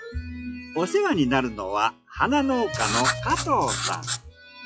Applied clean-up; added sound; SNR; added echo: classical method log-MMSE.